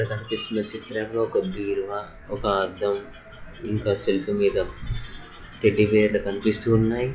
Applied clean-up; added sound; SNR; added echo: classical method log-MMSE.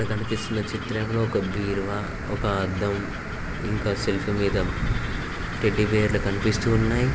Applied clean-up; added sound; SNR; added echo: none; Bird vocalization, bird call, bird song; 20 dB; none.